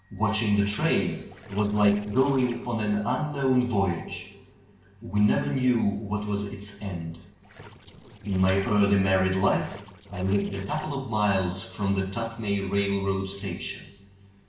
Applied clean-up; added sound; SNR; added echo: neural separator model SepFormer DNS4.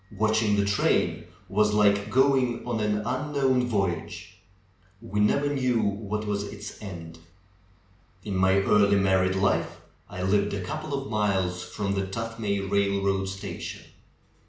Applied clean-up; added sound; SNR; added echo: none; none; none; none.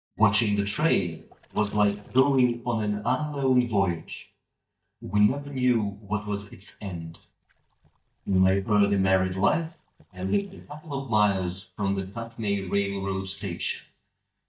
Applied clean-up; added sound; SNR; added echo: neural mask model DeepFilterNet 3.